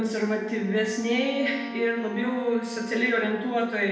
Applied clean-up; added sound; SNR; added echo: none; Wind instrument, woodwind instrument; 11 dB; reverberation time 0.9 s.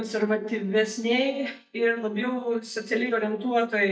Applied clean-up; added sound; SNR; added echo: neural mask model DeepFilterNet 3.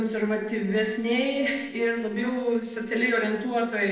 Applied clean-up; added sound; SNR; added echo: neural separator model SepFormer DNS4.